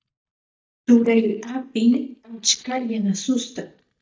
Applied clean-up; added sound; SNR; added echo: neural mask model DeepFilterNet 3.